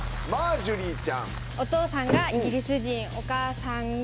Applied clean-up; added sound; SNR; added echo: none; Thump, thud + Mechanical fan; 6 dB; none.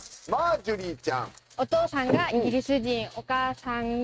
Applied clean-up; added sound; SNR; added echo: neural mask model RNNoise.